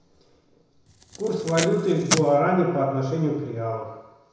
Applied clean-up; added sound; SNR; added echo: none; Packing tape, duct tape; 6 dB; reverberation time 1.0 s.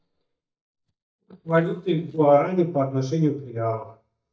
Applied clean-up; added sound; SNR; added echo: neural mask model DeepFilterNet 3.